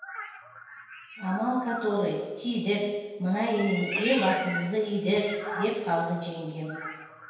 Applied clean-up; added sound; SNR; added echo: none; Meow; 10 dB; reverberation time 1.2 s.